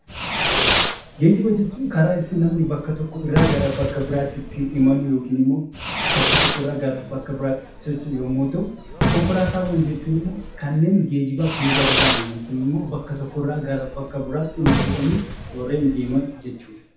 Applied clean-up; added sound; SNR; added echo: none; Fireworks; 2 dB; reverberation time 0.7 s.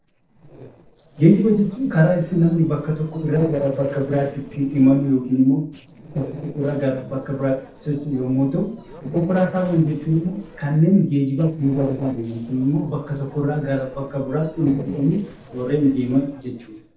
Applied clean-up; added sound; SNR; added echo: neural separator model SepFormer DNS4.